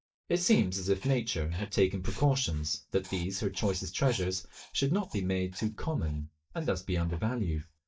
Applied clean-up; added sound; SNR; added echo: neural mask model DeepFilterNet 3.